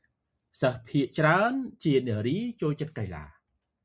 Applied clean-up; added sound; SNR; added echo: none; none; none; none.